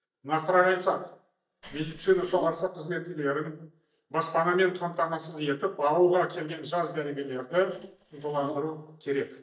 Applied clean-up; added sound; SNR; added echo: neural mask model DeepFilterNet 3.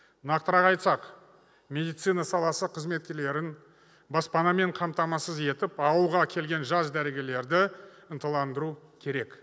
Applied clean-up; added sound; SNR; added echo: none; none; none; none.